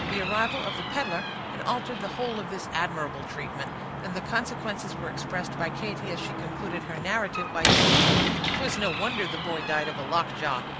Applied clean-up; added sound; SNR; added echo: none; Slam; -3 dB; none.